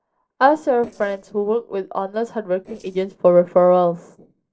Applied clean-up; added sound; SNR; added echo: neural separator model SepFormer DNS4.